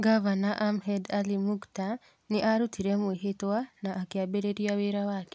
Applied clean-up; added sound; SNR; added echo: none; none; none; none.